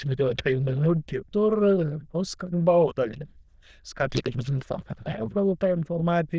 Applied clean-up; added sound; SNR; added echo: neural diffusion model UNIVERSE++.